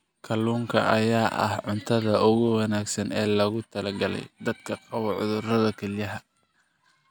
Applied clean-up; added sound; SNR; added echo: none; none; none; none.